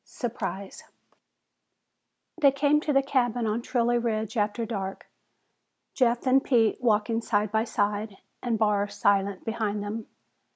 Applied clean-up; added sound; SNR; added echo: none; none; none; none.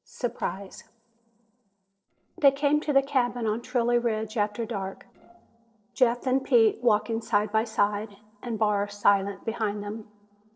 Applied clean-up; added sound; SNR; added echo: neural separator model SepFormer DNS4.